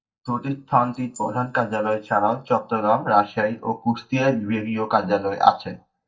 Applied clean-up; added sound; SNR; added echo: neural mask model DeepFilterNet 3.